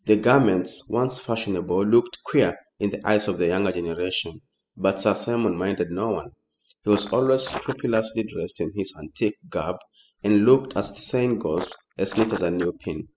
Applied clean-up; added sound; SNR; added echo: classical method spectral subtraction.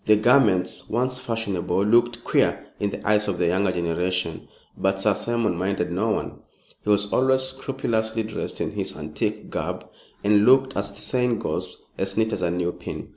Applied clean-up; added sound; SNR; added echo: none; none; none; none.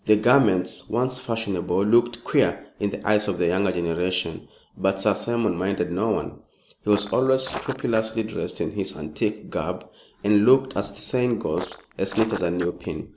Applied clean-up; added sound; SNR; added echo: none; Walk, footsteps; 13 dB; none.